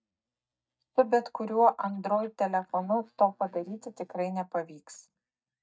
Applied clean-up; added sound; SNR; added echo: neural mask model DeepFilterNet 3.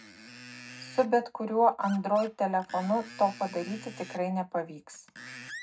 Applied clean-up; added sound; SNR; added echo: none; Screech; 18 dB; reverberation time 0.3 s.